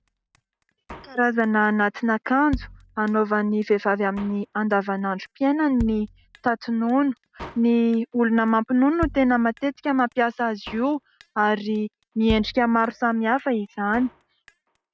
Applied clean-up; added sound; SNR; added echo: none; Drum kit; 18 dB; none.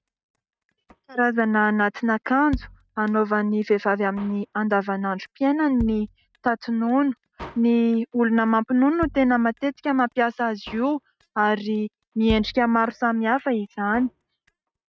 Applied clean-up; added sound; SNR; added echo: neural mask model RNNoise.